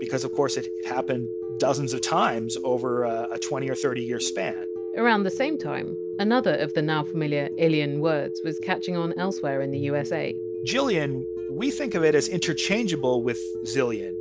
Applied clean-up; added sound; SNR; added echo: none; Telephone; 5 dB; none.